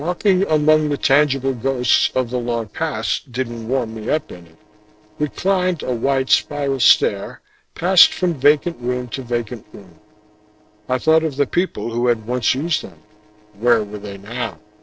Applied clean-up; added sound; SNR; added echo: neural separator model SepFormer DNS4.